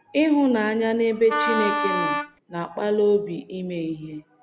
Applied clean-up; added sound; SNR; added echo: none; Wind instrument, woodwind instrument; 1 dB; none.